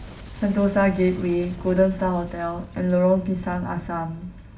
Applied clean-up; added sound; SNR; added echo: none; Boom; 17 dB; reverberation time 0.2 s.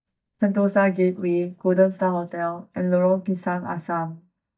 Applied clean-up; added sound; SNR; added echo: neural mask model DeepFilterNet 3.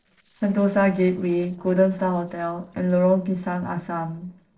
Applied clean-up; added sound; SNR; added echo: neural separator model SepFormer DNS4.